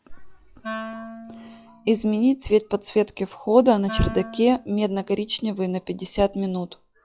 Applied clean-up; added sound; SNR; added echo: classical method log-MMSE.